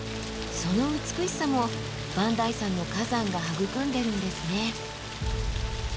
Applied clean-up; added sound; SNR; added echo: none; Rain; 10 dB; none.